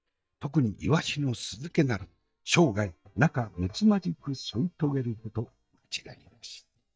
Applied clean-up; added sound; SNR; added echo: neural mask model DeepFilterNet 3.